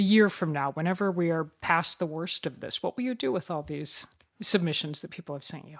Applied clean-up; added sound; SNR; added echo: none; Chime; 9 dB; none.